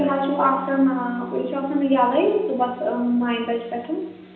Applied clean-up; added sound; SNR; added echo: none; Bass guitar; 17 dB; reverberation time 0.9 s.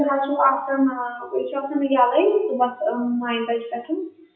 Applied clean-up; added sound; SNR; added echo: classical method WPE with log-MMSE.